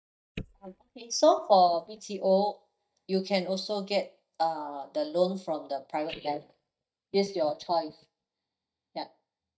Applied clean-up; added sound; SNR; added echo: neural mask model DeepFilterNet 3.